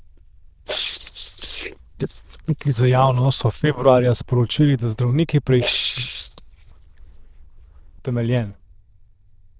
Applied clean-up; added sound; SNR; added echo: neural diffusion model UNIVERSE++.